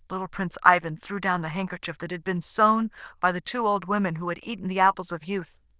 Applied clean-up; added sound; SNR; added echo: neural diffusion model UNIVERSE++.